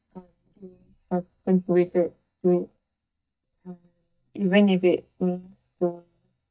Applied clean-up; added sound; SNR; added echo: neural mask model DeepFilterNet 3.